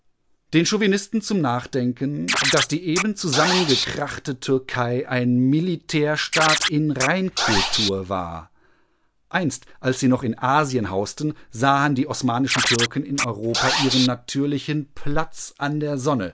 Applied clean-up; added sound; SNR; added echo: none; Scratching (performance technique); 3 dB; none.